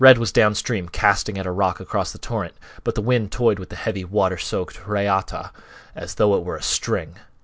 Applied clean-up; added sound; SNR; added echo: none; none; none; none.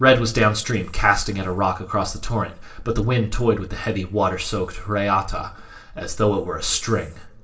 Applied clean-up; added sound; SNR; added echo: none; none; none; reverberation time 0.4 s.